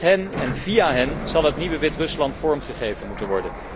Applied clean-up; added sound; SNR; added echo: none; Sliding door; 9 dB; none.